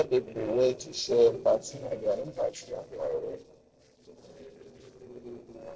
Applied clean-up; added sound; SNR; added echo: neural separator model SepFormer DNS4.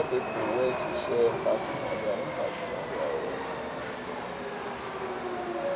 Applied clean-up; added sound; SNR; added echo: none; Chatter / Subway, metro, underground; 0 dB; reverberation time 0.2 s.